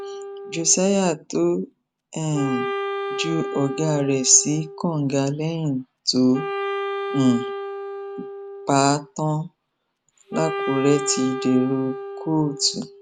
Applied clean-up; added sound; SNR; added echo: none; Wind instrument, woodwind instrument; 8 dB; none.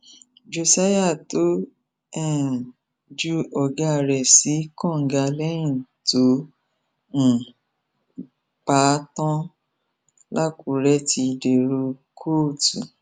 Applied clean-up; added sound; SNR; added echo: none; none; none; none.